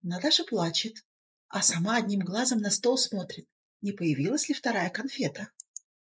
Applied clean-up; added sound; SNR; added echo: neural mask model Resemble Enhance denoiser.